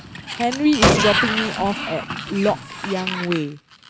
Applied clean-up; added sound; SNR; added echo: none; Sliding door + Gunshot, gunfire; 1 dB; none.